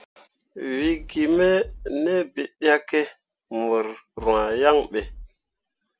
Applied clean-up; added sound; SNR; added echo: none; Fireworks; 18 dB; none.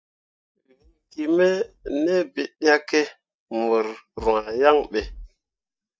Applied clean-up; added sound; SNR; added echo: neural mask model DeepFilterNet 3.